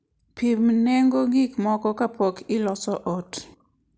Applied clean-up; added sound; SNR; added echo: none; none; none; none.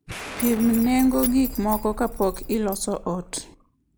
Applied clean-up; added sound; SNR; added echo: none; Keys jangling + Explosion; 10 dB; none.